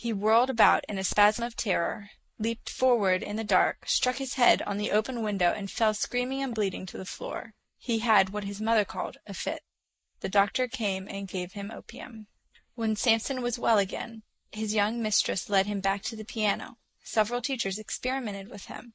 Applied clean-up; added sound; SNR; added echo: neural mask model Resemble Enhance denoiser.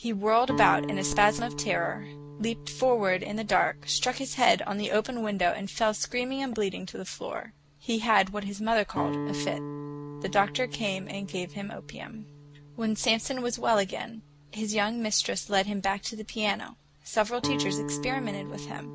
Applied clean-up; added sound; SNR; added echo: none; Guitar; 10 dB; none.